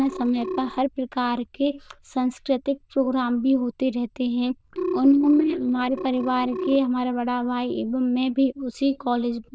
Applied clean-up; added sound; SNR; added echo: neural diffusion model UNIVERSE++.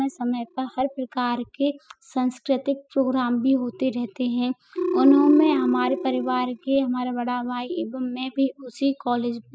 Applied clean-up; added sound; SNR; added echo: classical method spectral subtraction.